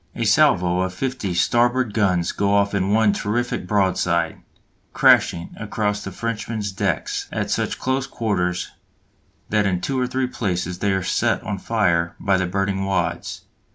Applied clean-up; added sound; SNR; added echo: none; none; none; none.